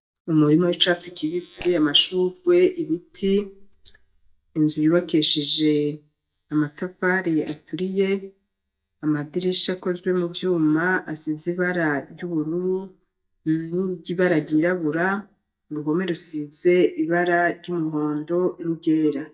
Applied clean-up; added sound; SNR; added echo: neural mask model DeepFilterNet 3.